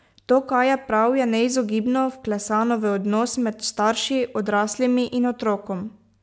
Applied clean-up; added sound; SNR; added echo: none; none; none; none.